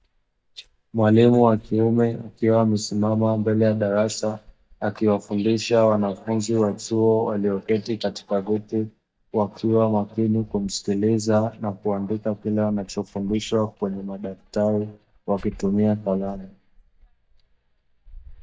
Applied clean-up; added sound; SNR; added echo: neural mask model DeepFilterNet 3.